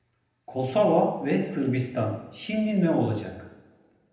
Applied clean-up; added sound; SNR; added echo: none; none; none; reverberation time 0.8 s.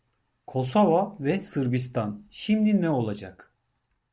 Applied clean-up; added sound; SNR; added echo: none; none; none; none.